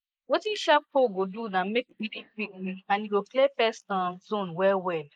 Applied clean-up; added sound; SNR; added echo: neural mask model Resemble Enhance denoiser.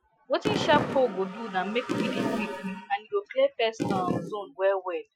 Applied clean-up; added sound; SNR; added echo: classical method Wiener filter.